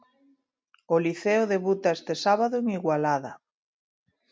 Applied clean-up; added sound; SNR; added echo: none; none; none; none.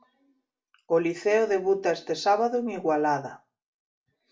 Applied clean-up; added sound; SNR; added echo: none; none; none; reverberation time 0.2 s.